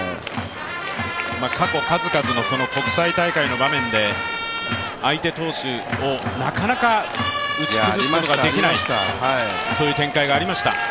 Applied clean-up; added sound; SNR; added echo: none; Brass instrument; 18 dB; none.